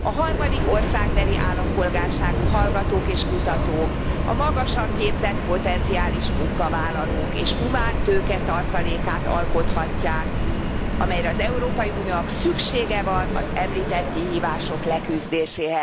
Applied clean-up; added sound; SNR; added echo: none; Subway, metro, underground; -3 dB; none.